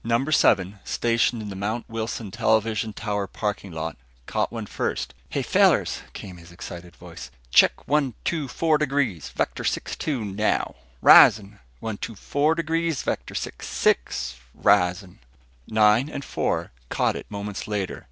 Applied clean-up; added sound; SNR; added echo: none; none; none; none.